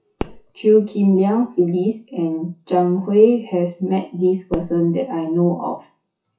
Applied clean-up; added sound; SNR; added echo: classical method WPE with log-MMSE.